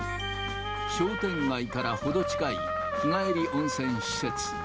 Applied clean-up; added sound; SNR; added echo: none; Trumpet; 2 dB; none.